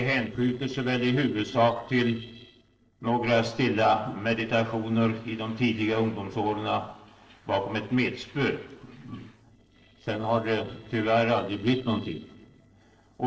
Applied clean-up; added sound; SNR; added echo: neural separator model SepFormer DNS4.